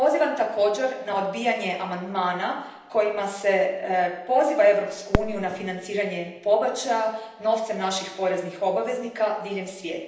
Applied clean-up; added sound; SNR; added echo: none; Fireworks; 14 dB; reverberation time 0.9 s.